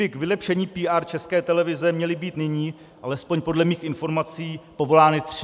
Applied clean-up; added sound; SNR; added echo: none; none; none; none.